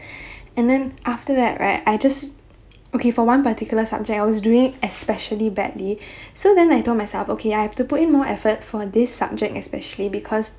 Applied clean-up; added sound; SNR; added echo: none; none; none; none.